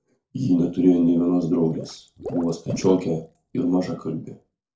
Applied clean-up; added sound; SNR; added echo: neural separator model SepFormer DNS4.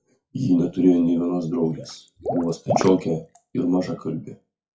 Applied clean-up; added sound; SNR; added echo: classical method WPE with log-MMSE.